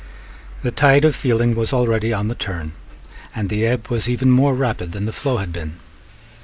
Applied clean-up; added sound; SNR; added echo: none; none; none; none.